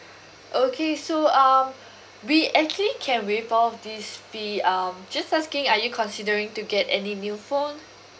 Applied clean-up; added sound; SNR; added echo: none; none; none; none.